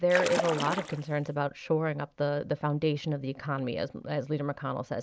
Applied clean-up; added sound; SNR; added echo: none; Splash, splatter; 4 dB; none.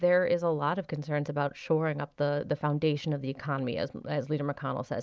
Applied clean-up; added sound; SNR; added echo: none; none; none; none.